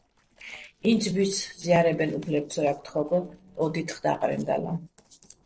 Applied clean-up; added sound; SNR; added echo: neural separator model SepFormer DNS4.